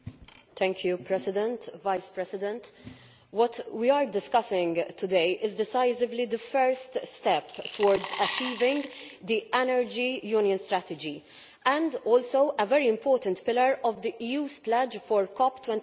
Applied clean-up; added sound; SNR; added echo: none; Coin (dropping) / Glass; 4 dB; none.